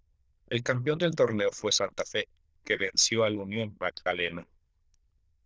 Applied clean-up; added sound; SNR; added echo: neural diffusion model UNIVERSE++.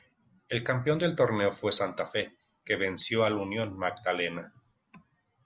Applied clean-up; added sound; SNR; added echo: none; none; none; none.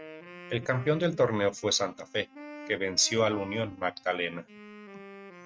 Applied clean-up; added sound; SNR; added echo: neural mask model RNNoise.